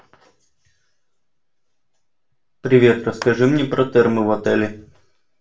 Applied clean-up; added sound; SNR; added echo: none; Clapping; 19 dB; reverberation time 0.3 s.